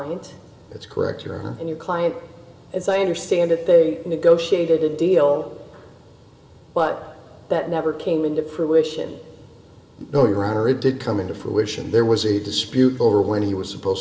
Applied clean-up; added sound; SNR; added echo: none; none; none; reverberation time 1.5 s.